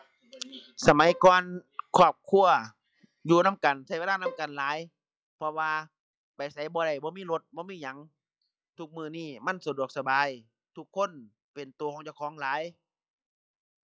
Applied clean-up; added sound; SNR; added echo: classical method log-MMSE.